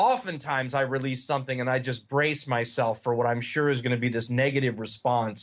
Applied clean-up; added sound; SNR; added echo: none; Animal; 19 dB; none.